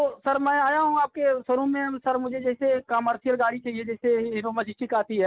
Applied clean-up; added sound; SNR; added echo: none; none; none; none.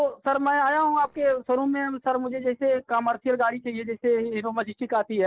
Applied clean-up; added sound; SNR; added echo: neural separator model SepFormer DNS4.